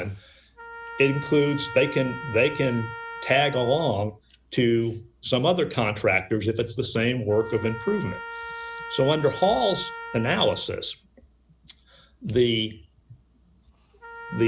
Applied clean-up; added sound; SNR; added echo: none; Trumpet; 14 dB; none.